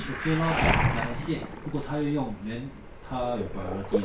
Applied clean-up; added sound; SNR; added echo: none; Waves, surf; -1 dB; none.